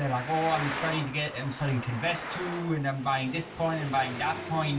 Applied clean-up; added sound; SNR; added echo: none; Traffic noise, roadway noise; 8 dB; reverberation time 0.2 s.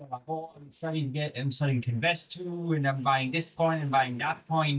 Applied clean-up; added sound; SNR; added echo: neural mask model DeepFilterNet 3.